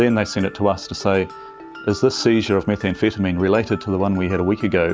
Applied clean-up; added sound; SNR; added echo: none; Mallet percussion; 18 dB; none.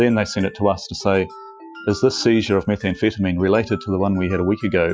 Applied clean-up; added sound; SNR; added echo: classical method Wiener filter.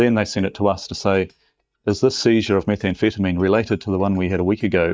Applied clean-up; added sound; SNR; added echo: neural mask model DeepFilterNet 3.